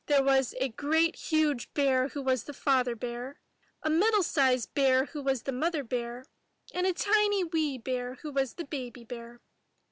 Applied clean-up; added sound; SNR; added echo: none; none; none; none.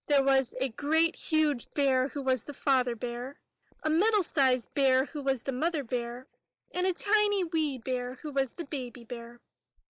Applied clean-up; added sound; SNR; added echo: neural mask model Resemble Enhance denoiser.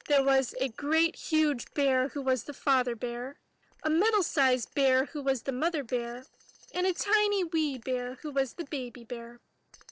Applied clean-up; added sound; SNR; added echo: neural separator model SepFormer DNS4.